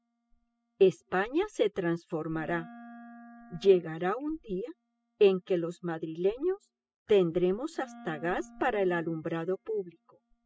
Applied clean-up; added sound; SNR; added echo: classical method spectral subtraction.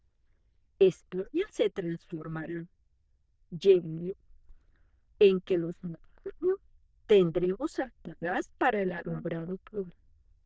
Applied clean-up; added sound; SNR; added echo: neural diffusion model UNIVERSE++.